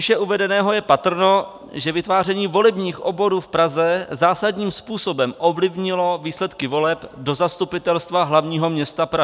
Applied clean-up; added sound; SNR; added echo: none; none; none; none.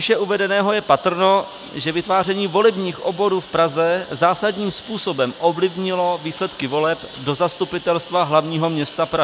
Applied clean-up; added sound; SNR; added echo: none; Engine; 18 dB; none.